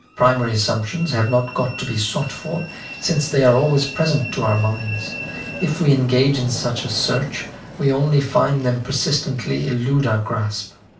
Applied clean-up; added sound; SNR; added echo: none; Train; 15 dB; reverberation time 0.3 s.